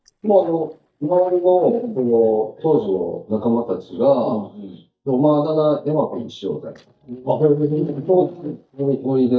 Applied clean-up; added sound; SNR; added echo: neural mask model DeepFilterNet 3.